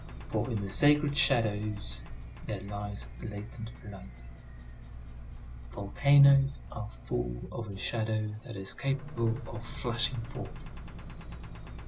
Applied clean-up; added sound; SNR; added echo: none; Engine; 10 dB; none.